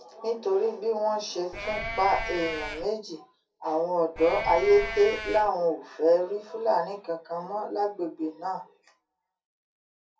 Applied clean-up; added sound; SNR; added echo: none; Livestock, farm animals, working animals; 6 dB; reverberation time 0.3 s.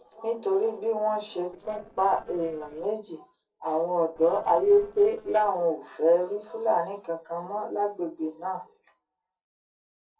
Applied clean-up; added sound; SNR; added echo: neural separator model SepFormer DNS4.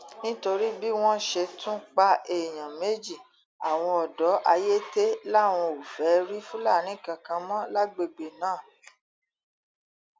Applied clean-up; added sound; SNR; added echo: none; none; none; none.